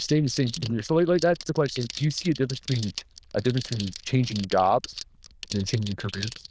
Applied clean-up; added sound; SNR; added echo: neural diffusion model UNIVERSE++.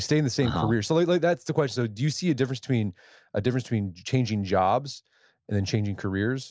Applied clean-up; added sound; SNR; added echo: none; none; none; none.